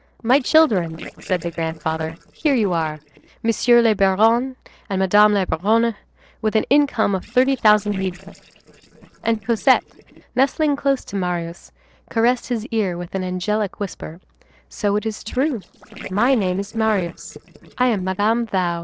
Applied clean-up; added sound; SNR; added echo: neural separator model SepFormer DNS4.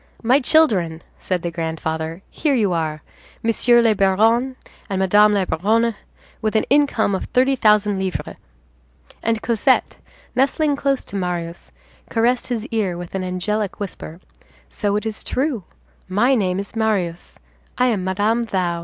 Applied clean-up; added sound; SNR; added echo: none; none; none; none.